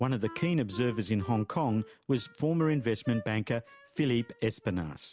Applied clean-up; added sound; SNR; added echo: none; Wind instrument, woodwind instrument; 20 dB; none.